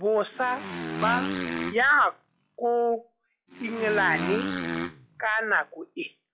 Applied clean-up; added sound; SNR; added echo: classical method log-MMSE.